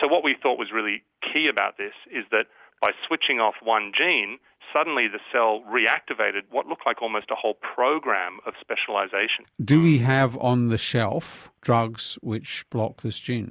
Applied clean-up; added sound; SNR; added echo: none; none; none; none.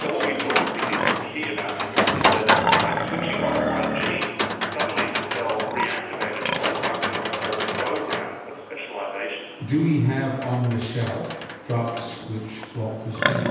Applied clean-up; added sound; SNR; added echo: none; Livestock, farm animals, working animals; -2 dB; reverberation time 1.1 s.